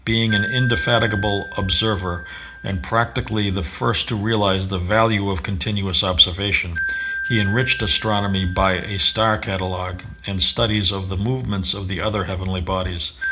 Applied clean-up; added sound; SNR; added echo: none; Wind chime; 12 dB; reverberation time 0.4 s.